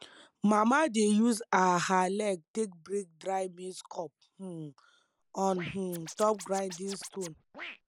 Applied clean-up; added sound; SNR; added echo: none; Scratching (performance technique); 16 dB; none.